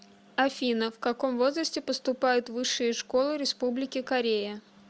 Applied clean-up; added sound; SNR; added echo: none; none; none; none.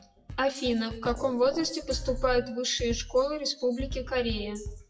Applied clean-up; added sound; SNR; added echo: classical method WPE with log-MMSE.